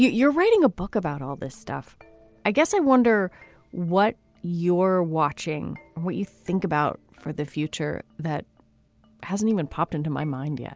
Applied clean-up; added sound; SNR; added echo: none; none; none; none.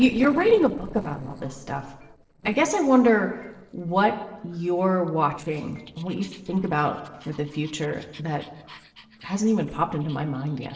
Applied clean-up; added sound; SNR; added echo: neural separator model SepFormer DNS4.